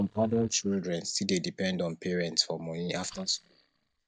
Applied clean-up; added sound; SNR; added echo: neural mask model DeepFilterNet 3.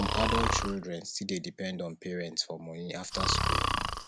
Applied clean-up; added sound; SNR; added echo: none; Breathing; -2 dB; none.